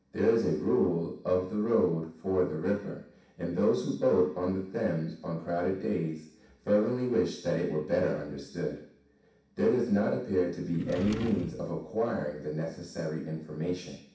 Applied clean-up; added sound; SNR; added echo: none; Drawer open or close; 11 dB; reverberation time 0.6 s.